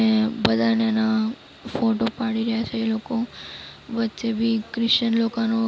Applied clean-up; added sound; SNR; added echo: none; none; none; none.